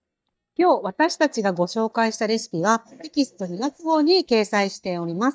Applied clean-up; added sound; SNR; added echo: neural mask model DeepFilterNet 3.